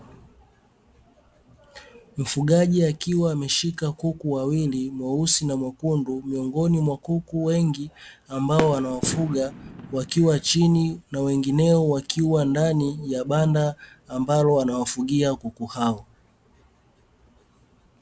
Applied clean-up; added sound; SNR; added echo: none; Fireworks; 9 dB; none.